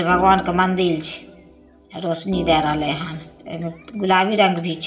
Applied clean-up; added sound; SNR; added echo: none; Organ; 14 dB; reverberation time 1.2 s.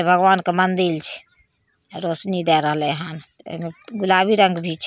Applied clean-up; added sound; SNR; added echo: none; none; none; none.